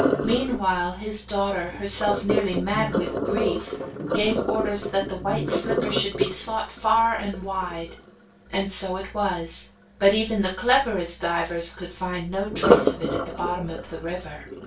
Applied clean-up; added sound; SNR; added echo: none; Sink (filling or washing); 2 dB; reverberation time 0.2 s.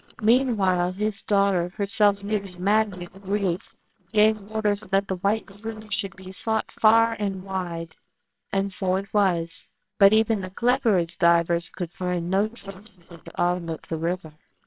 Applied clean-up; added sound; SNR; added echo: neural separator model SepFormer WHAMR!.